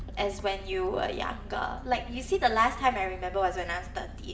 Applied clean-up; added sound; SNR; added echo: none; Engine; 11 dB; reverberation time 1.1 s.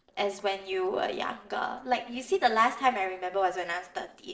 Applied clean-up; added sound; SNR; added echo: neural separator model SepFormer DNS4.